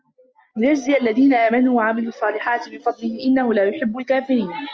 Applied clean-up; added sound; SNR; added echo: none; none; none; none.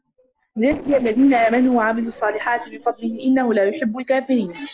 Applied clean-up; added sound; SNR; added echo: neural separator model SepFormer DNS4.